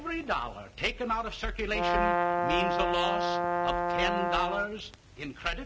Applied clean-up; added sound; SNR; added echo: none; Brass instrument; -4 dB; none.